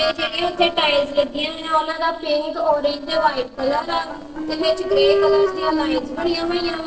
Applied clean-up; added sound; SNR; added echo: neural separator model SepFormer DNS4.